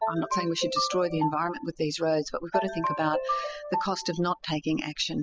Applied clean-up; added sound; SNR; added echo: classical method spectral subtraction.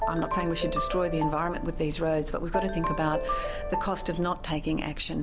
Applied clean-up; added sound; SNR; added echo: none; Ringtone; 5 dB; none.